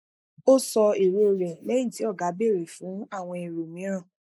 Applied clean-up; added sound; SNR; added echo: neural mask model Resemble Enhance denoiser.